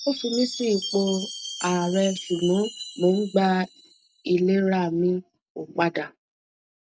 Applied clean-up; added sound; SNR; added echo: none; Chime; 13 dB; none.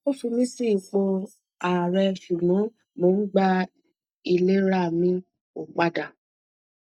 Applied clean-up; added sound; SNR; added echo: neural mask model DeepFilterNet 3.